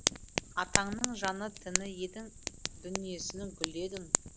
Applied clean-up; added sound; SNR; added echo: none; Fire; -3 dB; none.